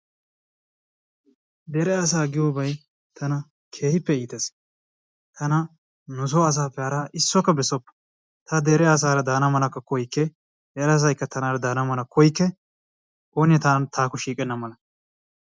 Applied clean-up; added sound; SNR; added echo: none; none; none; none.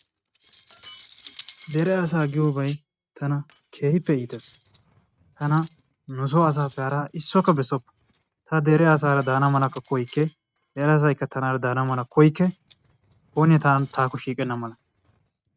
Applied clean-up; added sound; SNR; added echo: neural mask model RNNoise.